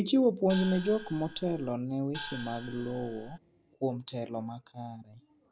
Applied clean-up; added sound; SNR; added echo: none; Gong; 13 dB; none.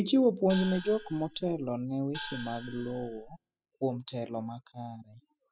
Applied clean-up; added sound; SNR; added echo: classical method spectral subtraction.